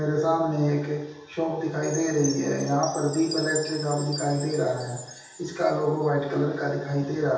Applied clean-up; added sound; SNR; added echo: none; Chime; 14 dB; reverberation time 0.9 s.